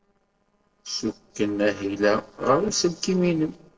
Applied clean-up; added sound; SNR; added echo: neural separator model SepFormer DNS4.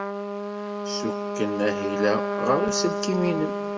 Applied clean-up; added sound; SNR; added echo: none; Trumpet; 1 dB; reverberation time 1.0 s.